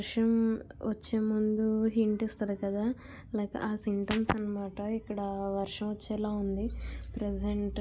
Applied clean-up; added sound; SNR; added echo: none; none; none; none.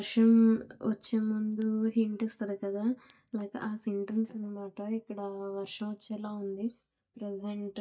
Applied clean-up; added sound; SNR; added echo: neural mask model DeepFilterNet 3.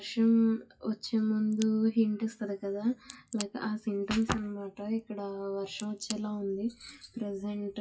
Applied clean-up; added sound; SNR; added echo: classical method WPE with log-MMSE.